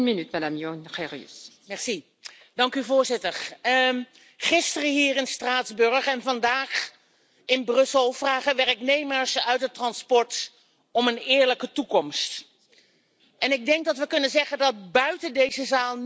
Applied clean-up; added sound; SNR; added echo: none; none; none; none.